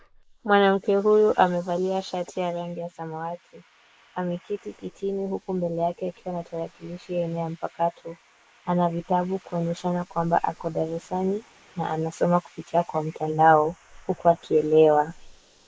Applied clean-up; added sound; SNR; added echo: neural mask model Resemble Enhance denoiser.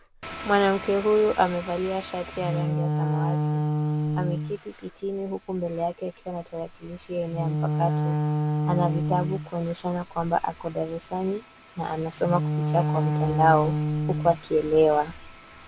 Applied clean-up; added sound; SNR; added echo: none; Wind instrument, woodwind instrument; 2 dB; none.